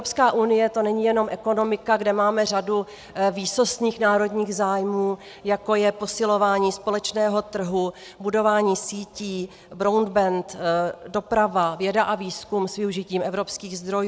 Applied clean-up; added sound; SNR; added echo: none; none; none; none.